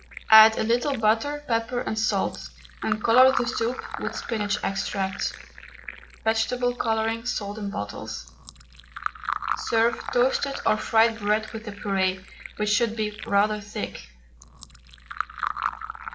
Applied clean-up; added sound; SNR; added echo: none; Fill (with liquid); 10 dB; none.